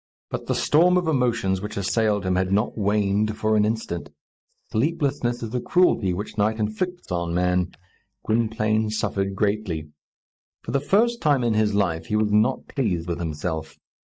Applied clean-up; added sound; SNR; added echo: neural mask model DeepFilterNet 3.